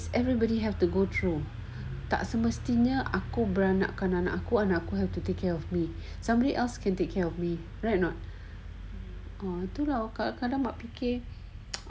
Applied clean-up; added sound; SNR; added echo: none; none; none; none.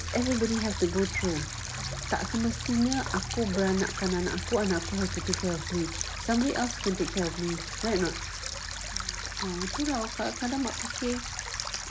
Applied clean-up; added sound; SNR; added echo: none; Stream; 7 dB; none.